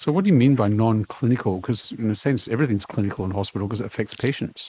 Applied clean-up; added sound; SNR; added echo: neural mask model Resemble Enhance denoiser.